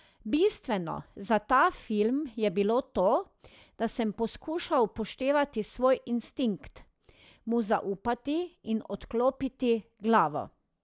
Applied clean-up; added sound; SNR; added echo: none; none; none; none.